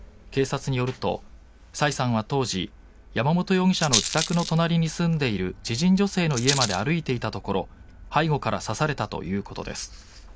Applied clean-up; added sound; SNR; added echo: none; Rattle; 10 dB; none.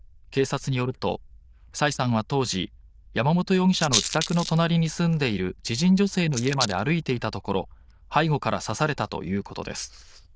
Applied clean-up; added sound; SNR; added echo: neural diffusion model UNIVERSE++.